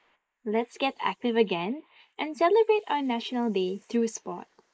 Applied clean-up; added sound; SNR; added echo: neural mask model Resemble Enhance denoiser.